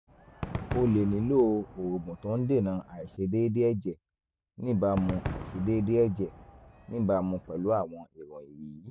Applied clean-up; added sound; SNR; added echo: none; Crowd / Cheering / Fireworks; 13 dB; none.